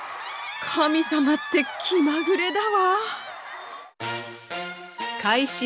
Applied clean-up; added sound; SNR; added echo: none; none; none; none.